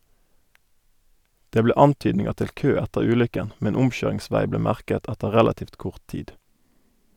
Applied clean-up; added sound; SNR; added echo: none; none; none; none.